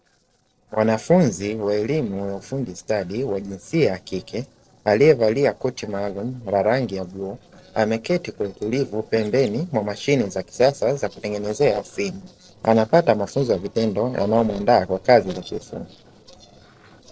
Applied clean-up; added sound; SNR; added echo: neural separator model SepFormer DNS4.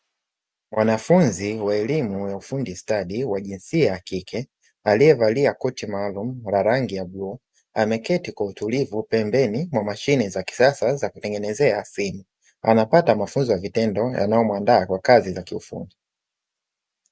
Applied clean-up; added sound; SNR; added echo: none; none; none; none.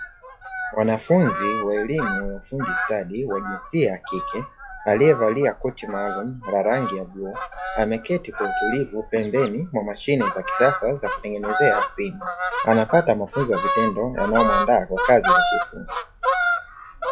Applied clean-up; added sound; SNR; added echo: classical method log-MMSE.